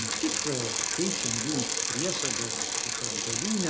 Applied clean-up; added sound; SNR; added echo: none; Bicycle; -4 dB; none.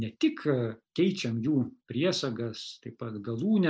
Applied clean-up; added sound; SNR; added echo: none; none; none; none.